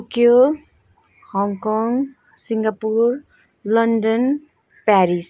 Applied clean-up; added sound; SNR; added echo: none; none; none; none.